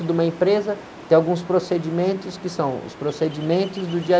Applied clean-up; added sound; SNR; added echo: none; Ocean; 18 dB; none.